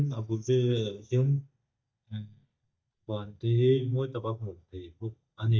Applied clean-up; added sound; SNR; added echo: neural mask model DeepFilterNet 3.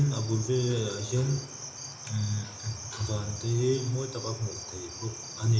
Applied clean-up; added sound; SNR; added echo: none; Cricket; 12 dB; reverberation time 0.8 s.